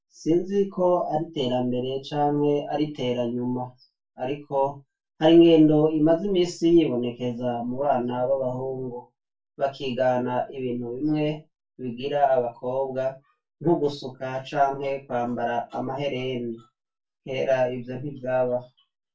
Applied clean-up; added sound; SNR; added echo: none; none; none; reverberation time 0.2 s.